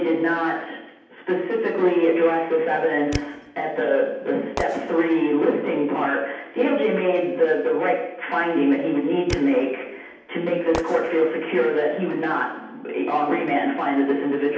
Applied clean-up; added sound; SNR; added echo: none; Fireworks; 15 dB; reverberation time 0.9 s.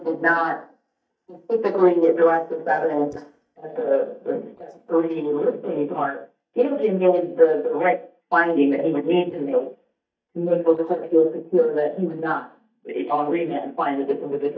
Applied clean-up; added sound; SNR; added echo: neural mask model DeepFilterNet 3.